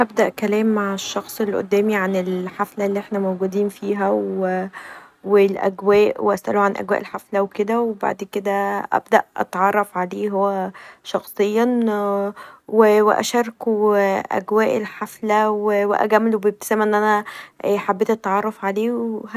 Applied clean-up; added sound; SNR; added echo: none; none; none; none.